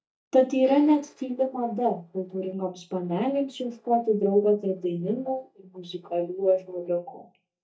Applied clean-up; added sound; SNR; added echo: neural mask model DeepFilterNet 3.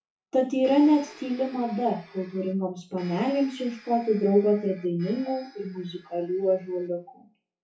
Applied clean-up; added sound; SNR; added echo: classical method WPE with log-MMSE.